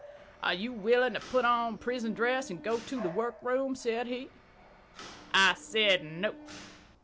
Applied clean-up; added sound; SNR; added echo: none; Bark / Bird vocalization, bird call, bird song + Mechanisms; 17 dB; none.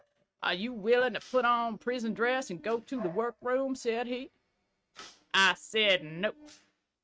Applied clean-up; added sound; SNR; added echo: neural mask model RNNoise.